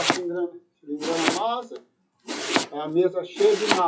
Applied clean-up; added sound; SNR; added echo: classical method WPE with log-MMSE.